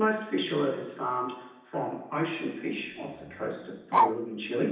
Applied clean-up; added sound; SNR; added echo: none; Bark; -1 dB; reverberation time 0.9 s.